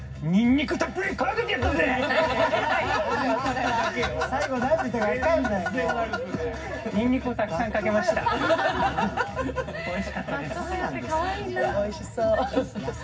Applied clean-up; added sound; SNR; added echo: none; none; none; reverberation time 0.4 s.